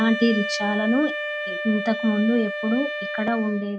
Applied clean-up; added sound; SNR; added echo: none; Wind instrument, woodwind instrument; 6 dB; none.